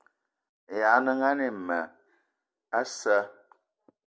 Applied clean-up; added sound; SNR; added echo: none; none; none; none.